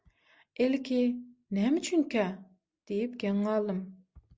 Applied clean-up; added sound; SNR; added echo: none; none; none; none.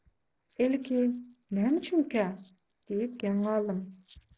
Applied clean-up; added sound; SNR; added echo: neural separator model SepFormer DNS4.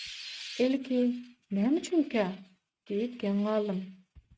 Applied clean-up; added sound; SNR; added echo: neural mask model RNNoise.